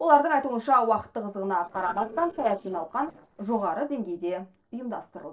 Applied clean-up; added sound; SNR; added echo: neural separator model SepFormer DNS4.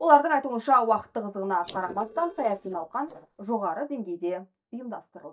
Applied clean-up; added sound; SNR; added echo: neural mask model DeepFilterNet 3.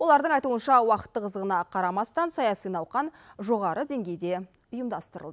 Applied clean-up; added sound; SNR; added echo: none; none; none; none.